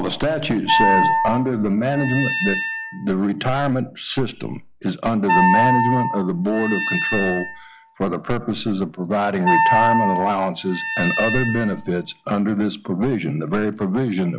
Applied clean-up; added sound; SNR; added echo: classical method log-MMSE.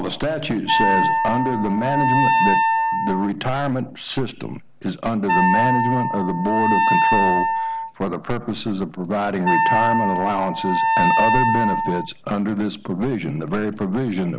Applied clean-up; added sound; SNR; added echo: none; Wind instrument, woodwind instrument; -4 dB; none.